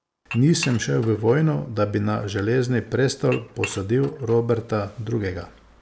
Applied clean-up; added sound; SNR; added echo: none; Dishes, pots, and pans / Chink, clink; 17 dB; none.